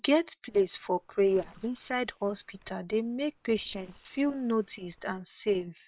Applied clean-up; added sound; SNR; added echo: neural separator model SepFormer WHAM!.